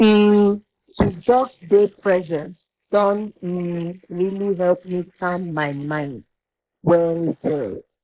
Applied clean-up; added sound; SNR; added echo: neural mask model Resemble Enhance denoiser.